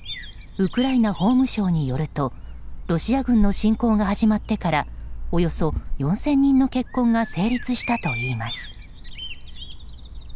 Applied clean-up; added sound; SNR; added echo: none; Bird vocalization, bird call, bird song; 8 dB; none.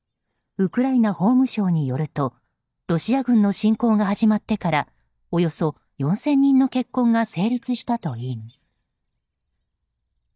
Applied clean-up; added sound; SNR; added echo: neural mask model DeepFilterNet 3.